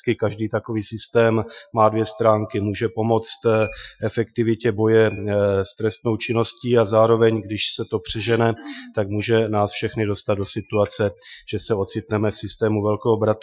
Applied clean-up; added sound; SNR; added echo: classical method Wiener filter.